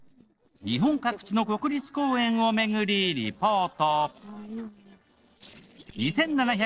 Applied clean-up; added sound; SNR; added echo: neural separator model SepFormer DNS4.